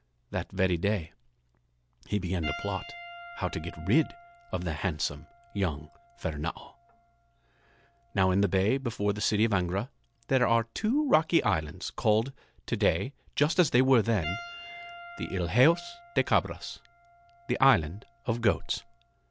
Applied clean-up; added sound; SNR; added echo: none; Piano; 19 dB; none.